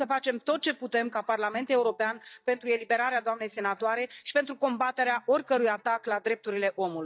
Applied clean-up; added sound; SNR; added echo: neural mask model DeepFilterNet 3.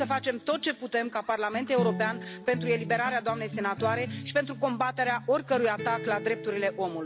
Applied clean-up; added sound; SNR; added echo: none; Acoustic guitar; 9 dB; none.